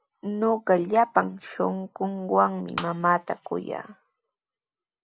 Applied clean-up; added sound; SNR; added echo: none; Shatter; 14 dB; none.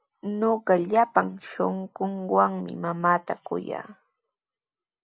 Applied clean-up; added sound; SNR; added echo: none; none; none; none.